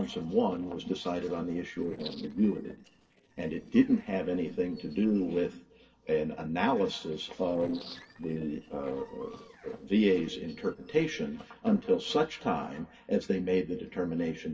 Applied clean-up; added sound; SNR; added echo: neural separator model SepFormer DNS4.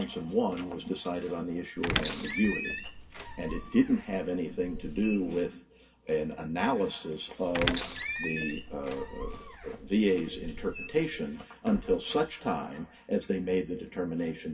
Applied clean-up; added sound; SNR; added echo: none; Squeak; 5 dB; reverberation time 0.1 s.